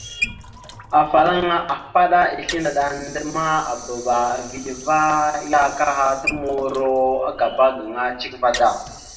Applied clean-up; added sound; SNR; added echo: none; Sink (filling or washing) / Water; 14 dB; reverberation time 0.6 s.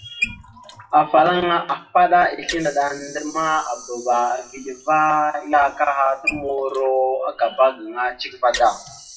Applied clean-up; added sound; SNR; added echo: classical method WPE with log-MMSE.